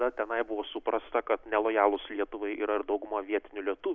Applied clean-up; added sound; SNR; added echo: none; none; none; none.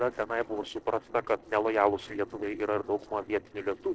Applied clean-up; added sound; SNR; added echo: neural separator model SepFormer DNS4.